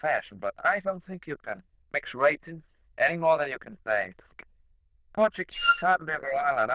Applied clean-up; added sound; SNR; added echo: neural diffusion model UNIVERSE++.